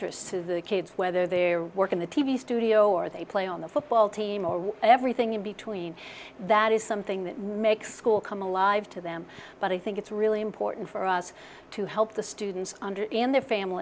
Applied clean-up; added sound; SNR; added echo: none; none; none; none.